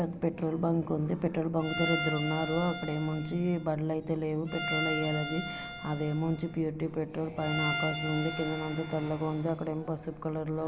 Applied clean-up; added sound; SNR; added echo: none; Bowed string instrument; 7 dB; none.